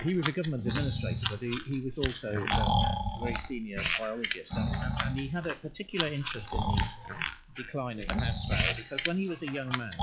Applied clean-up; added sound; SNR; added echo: classical method log-MMSE.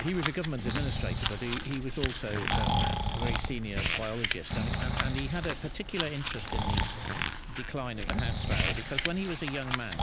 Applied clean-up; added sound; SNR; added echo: none; Crumpling, crinkling + Breathing; -4 dB; none.